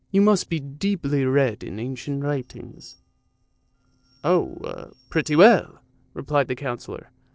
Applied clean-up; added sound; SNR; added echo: neural separator model SepFormer DNS4.